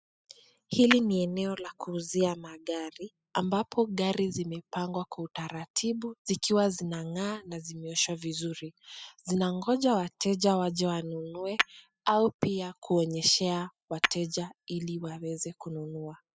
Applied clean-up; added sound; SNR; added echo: classical method spectral subtraction.